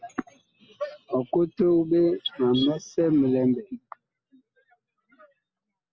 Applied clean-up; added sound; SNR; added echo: none; none; none; none.